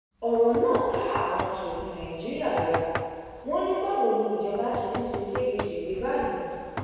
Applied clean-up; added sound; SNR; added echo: none; Knock; 11 dB; reverberation time 1.9 s.